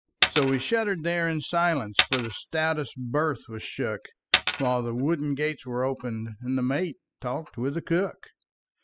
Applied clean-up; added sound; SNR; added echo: classical method spectral subtraction.